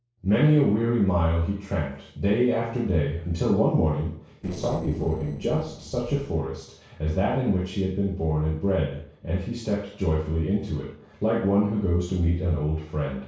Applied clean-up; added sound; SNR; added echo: neural separator model SepFormer DNS4.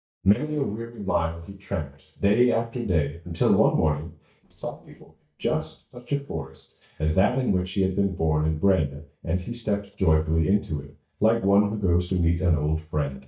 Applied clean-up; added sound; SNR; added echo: neural mask model DeepFilterNet 3.